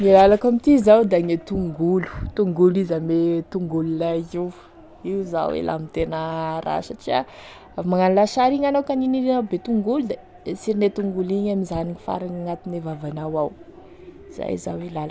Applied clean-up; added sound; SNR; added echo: none; none; none; none.